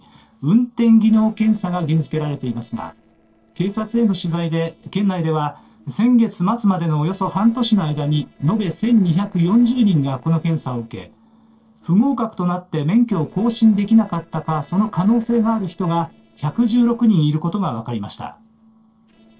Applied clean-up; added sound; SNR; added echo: neural separator model SepFormer DNS4.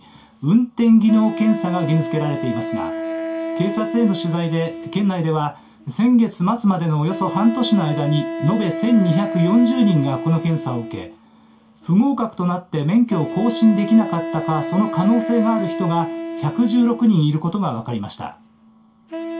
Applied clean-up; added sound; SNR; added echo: none; Wind instrument, woodwind instrument; 9 dB; reverberation time 0.2 s.